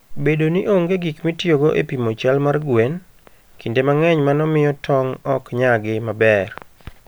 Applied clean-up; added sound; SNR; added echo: none; none; none; none.